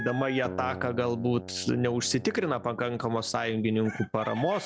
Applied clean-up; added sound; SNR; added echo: none; Chicken, rooster + Keyboard (musical); 13 dB; none.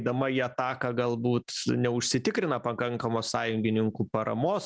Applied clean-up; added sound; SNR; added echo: none; none; none; none.